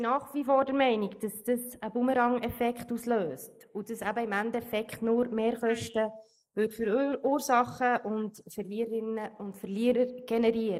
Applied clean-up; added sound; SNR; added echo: neural mask model Resemble Enhance denoiser.